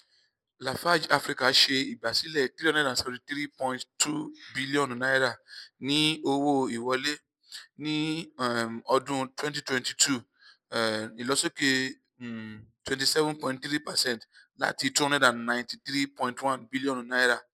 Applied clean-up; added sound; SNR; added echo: neural mask model Resemble Enhance denoiser.